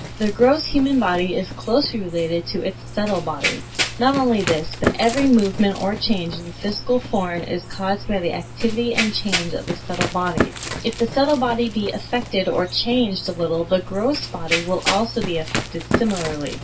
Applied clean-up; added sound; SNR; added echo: none; Run; 7 dB; reverberation time 0.2 s.